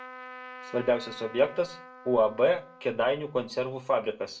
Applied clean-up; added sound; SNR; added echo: none; Trumpet; 18 dB; reverberation time 0.2 s.